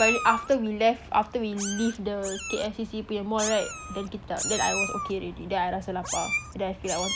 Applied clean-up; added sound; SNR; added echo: none; Meow; 6 dB; none.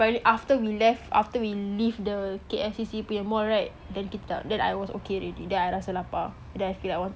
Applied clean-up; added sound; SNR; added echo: none; none; none; none.